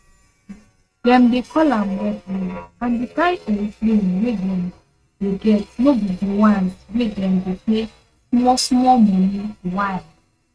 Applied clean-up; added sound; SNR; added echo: neural mask model RNNoise.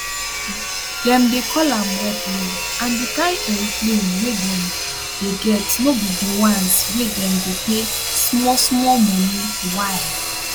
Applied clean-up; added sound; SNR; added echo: none; Sawing; 4 dB; none.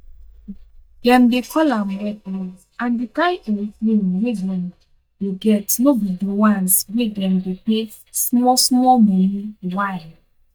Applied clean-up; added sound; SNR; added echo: neural mask model DeepFilterNet 3.